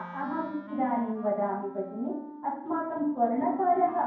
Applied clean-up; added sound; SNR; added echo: none; Wind instrument, woodwind instrument; 15 dB; reverberation time 0.9 s.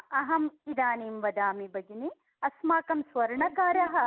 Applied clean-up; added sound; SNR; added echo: none; none; none; none.